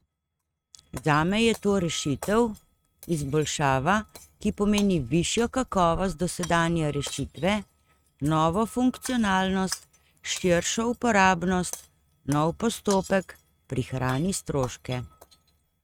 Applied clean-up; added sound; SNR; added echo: neural mask model RNNoise.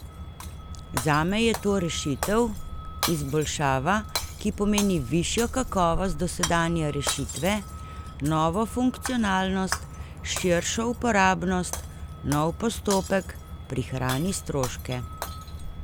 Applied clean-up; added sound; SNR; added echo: none; Shatter + Truck; 8 dB; none.